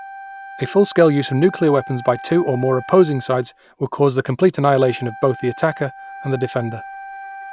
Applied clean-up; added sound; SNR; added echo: none; Wind instrument, woodwind instrument; 17 dB; none.